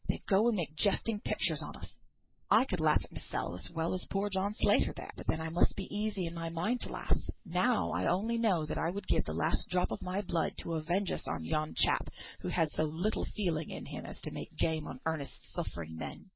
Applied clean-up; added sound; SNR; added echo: neural mask model Resemble Enhance denoiser.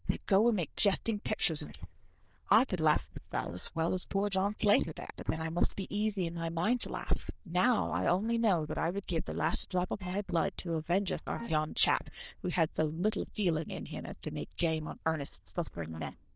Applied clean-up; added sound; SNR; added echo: neural diffusion model UNIVERSE++.